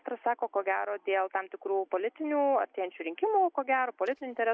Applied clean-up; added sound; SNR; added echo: none; none; none; none.